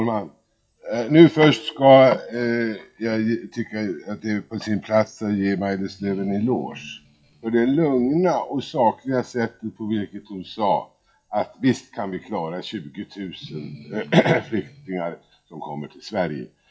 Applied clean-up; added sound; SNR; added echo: classical method WPE with log-MMSE.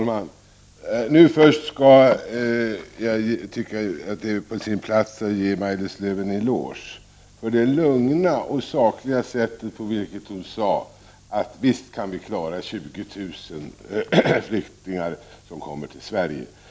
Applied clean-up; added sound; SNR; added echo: none; none; none; none.